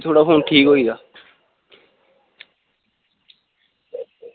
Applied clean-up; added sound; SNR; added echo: none; none; none; none.